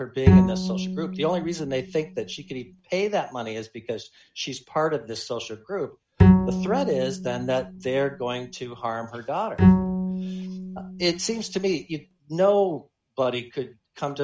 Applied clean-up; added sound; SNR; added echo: neural mask model RNNoise.